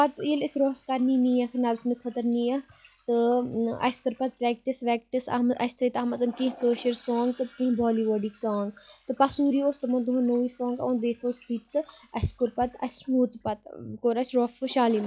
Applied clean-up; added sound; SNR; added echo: classical method log-MMSE.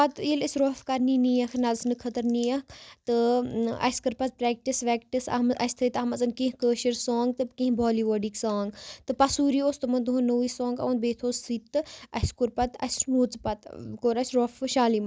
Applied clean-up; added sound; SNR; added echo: none; none; none; none.